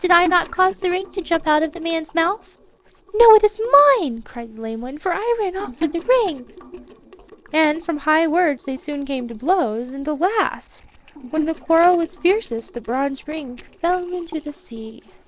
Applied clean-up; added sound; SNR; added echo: neural separator model SepFormer DNS4.